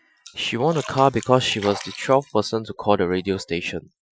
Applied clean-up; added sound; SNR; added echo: classical method Wiener filter.